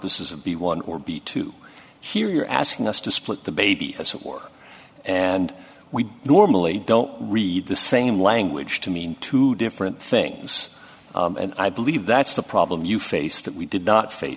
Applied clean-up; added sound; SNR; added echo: none; none; none; none.